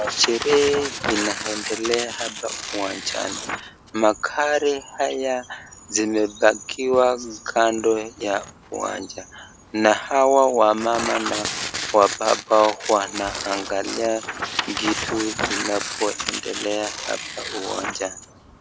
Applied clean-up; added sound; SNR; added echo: none; Tearing; 8 dB; none.